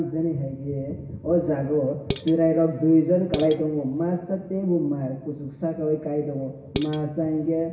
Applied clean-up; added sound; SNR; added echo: none; Dishes, pots, and pans; 10 dB; reverberation time 1.3 s.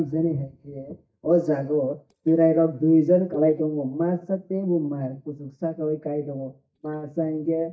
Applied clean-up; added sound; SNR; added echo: neural mask model DeepFilterNet 3.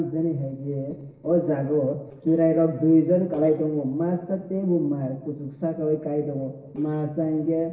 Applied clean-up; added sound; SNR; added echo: neural separator model SepFormer DNS4.